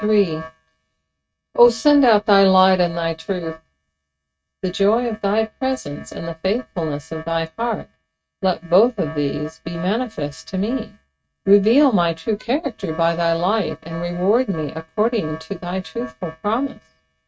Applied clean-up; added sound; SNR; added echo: neural mask model RNNoise.